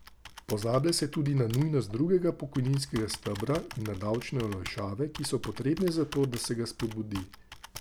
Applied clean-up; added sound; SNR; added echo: none; Computer keyboard; 15 dB; none.